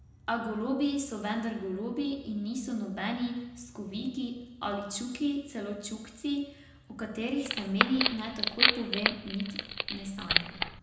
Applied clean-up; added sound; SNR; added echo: none; Wood; -3 dB; reverberation time 0.9 s.